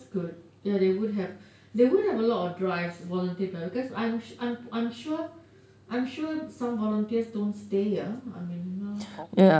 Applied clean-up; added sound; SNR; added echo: none; none; none; none.